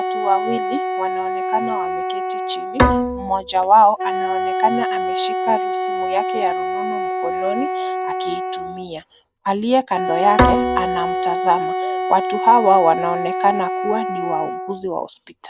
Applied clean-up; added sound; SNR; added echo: none; Wind instrument, woodwind instrument + Bowed string instrument; 1 dB; none.